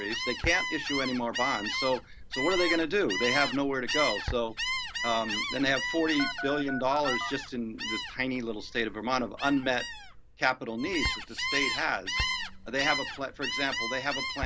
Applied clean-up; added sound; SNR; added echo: none; Gull, seagull + Telephone; 3 dB; none.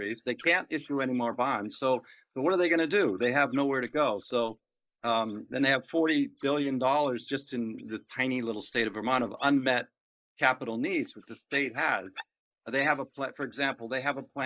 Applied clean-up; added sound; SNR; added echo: neural mask model Resemble Enhance denoiser.